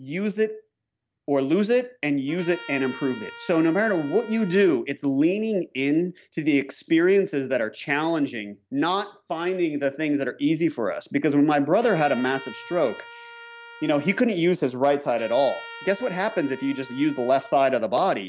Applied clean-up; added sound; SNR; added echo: none; Trumpet; 18 dB; none.